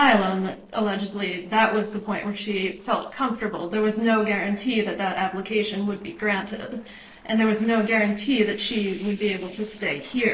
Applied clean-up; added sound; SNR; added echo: neural separator model SepFormer DNS4.